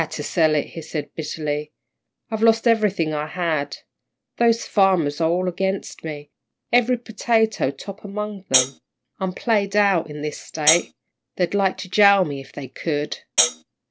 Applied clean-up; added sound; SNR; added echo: none; Hi-hat; -2 dB; none.